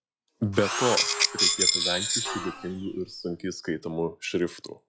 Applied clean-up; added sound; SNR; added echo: classical method log-MMSE.